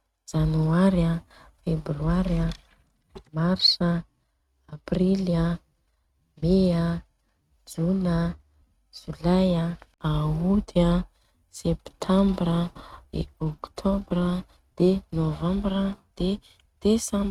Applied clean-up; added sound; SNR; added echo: neural mask model RNNoise.